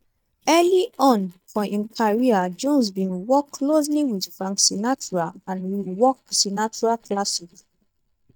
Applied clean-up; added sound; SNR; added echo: neural mask model DeepFilterNet 3.